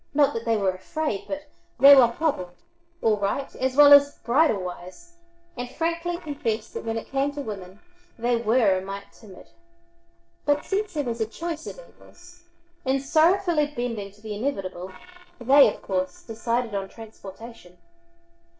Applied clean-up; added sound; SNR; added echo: neural separator model SepFormer DNS4.